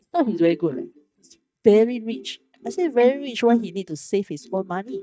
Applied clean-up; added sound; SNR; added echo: neural mask model DeepFilterNet 3.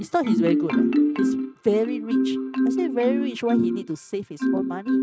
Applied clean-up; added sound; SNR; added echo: neural mask model RNNoise.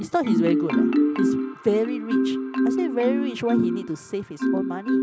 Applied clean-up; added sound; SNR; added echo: none; Marimba, xylophone; -4 dB; none.